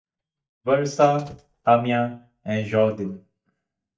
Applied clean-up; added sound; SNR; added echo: neural mask model DeepFilterNet 3.